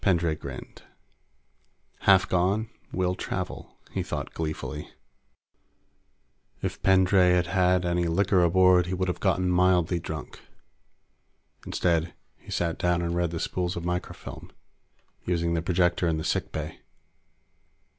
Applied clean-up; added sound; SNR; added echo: none; none; none; none.